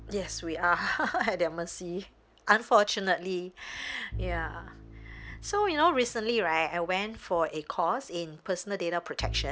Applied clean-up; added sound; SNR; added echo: none; Bowed string instrument; 14 dB; none.